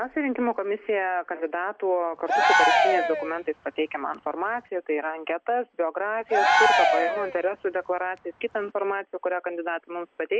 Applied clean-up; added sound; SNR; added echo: none; Cheering; -4 dB; none.